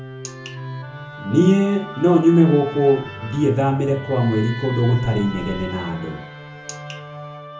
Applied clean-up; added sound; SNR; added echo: none; Musical instrument; 14 dB; reverberation time 0.6 s.